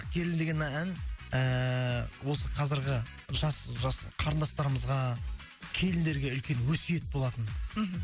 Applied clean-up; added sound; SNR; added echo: none; none; none; none.